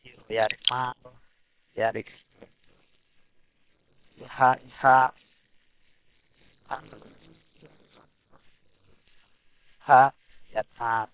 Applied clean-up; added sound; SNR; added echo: neural separator model SepFormer WHAM!.